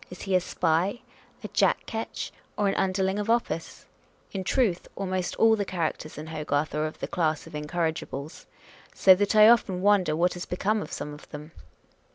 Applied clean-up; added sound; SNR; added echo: none; none; none; none.